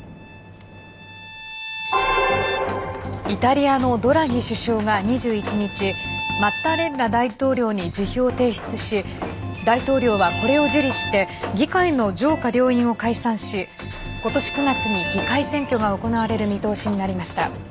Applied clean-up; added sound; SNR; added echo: none; Bowed string instrument + Sliding door; 9 dB; none.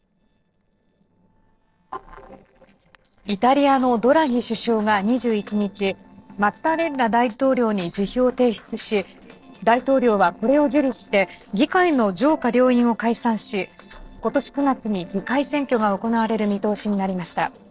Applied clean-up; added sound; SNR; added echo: neural separator model SepFormer DNS4.